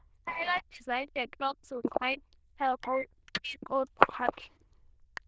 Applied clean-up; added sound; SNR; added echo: neural diffusion model UNIVERSE++.